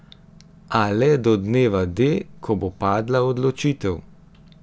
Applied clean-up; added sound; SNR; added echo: none; none; none; none.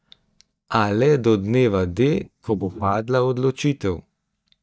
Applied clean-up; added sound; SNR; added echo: neural mask model DeepFilterNet 3.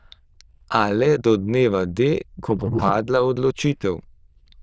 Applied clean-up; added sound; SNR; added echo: neural diffusion model UNIVERSE++.